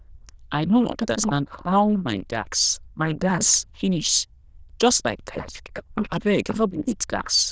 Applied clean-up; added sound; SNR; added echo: neural diffusion model UNIVERSE++.